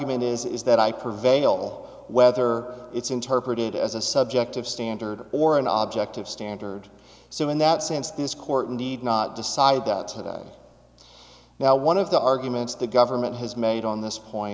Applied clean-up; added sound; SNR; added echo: none; none; none; none.